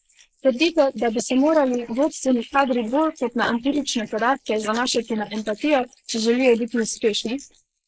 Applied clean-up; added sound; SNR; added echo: neural mask model Resemble Enhance denoiser.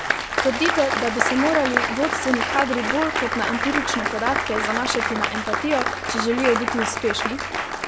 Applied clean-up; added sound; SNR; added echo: none; Applause; 0 dB; none.